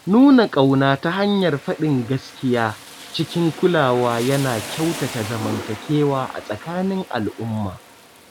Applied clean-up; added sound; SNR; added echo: none; Rain; 16 dB; none.